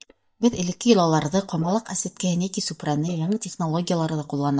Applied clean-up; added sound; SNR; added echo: neural mask model DeepFilterNet 3.